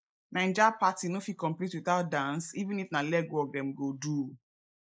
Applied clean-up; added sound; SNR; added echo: neural mask model Resemble Enhance denoiser.